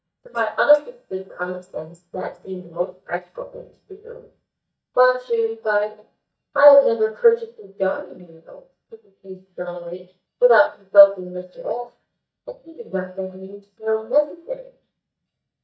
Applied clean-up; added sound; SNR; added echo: neural mask model DeepFilterNet 3.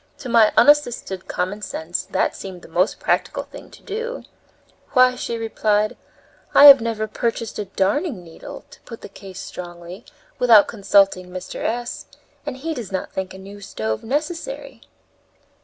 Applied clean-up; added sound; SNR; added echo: none; none; none; none.